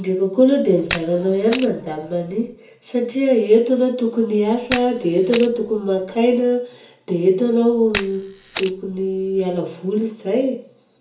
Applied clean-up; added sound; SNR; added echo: none; Camera; 14 dB; reverberation time 0.6 s.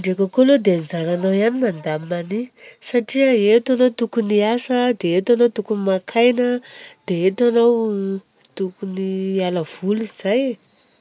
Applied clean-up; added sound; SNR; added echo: none; none; none; none.